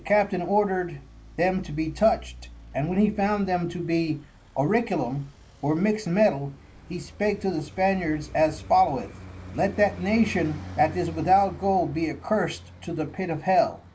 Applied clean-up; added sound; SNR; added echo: none; Traffic noise, roadway noise; 17 dB; none.